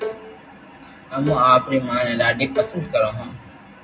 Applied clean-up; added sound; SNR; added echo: none; Bowed string instrument; 13 dB; reverberation time 0.3 s.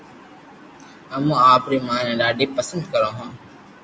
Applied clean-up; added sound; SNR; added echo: none; none; none; none.